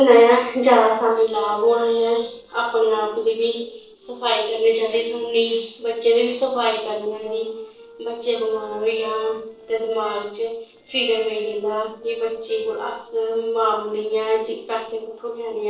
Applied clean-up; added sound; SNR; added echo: neural separator model SepFormer DNS4.